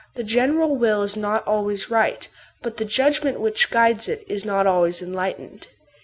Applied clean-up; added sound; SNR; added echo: none; none; none; none.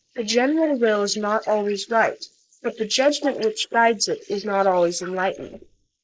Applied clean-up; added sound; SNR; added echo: neural mask model Resemble Enhance denoiser.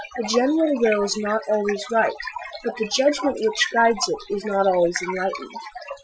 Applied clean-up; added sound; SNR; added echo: classical method Wiener filter.